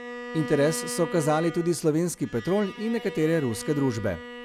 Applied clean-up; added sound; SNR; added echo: none; Bowed string instrument; 12 dB; none.